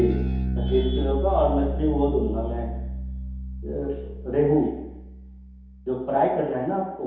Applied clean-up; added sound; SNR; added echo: none; Bass guitar; 3 dB; reverberation time 1.0 s.